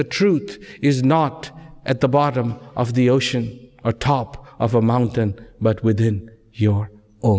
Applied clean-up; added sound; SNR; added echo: none; none; none; none.